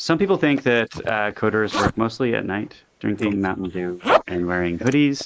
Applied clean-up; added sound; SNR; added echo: neural mask model Resemble Enhance denoiser.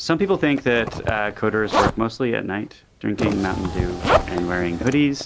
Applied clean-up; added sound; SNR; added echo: none; Zipper (clothing) + Car; 4 dB; none.